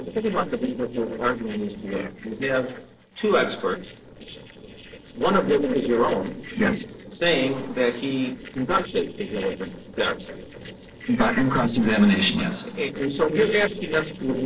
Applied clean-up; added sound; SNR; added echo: neural separator model SepFormer DNS4.